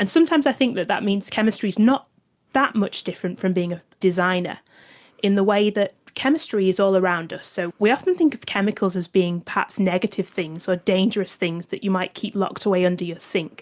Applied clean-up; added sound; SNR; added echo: none; none; none; none.